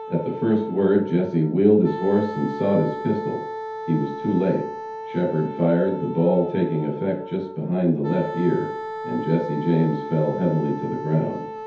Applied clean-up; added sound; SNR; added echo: none; Wind instrument, woodwind instrument; 10 dB; reverberation time 0.5 s.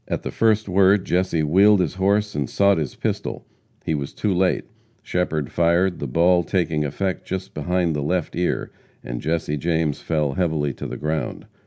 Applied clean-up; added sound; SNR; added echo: none; none; none; none.